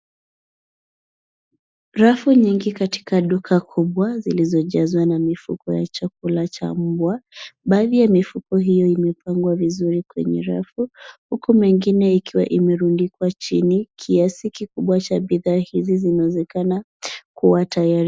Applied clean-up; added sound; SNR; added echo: neural mask model Resemble Enhance denoiser.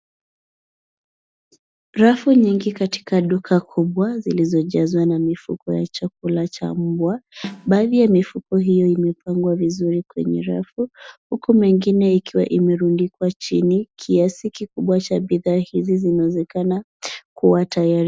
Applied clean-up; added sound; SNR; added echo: none; Snare drum; 15 dB; none.